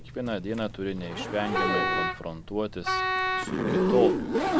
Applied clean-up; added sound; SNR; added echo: none; Wind instrument, woodwind instrument + Zipper (clothing); -4 dB; none.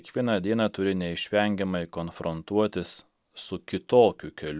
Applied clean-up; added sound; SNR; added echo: none; none; none; none.